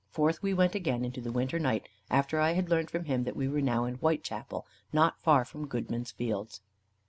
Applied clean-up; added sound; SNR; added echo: none; none; none; none.